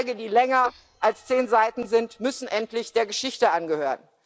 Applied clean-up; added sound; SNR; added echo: neural mask model Resemble Enhance denoiser.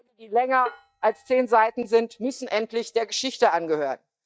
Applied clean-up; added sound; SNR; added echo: neural mask model DeepFilterNet 3.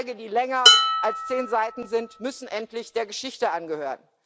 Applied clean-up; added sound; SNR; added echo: none; Dishes, pots, and pans; -3 dB; none.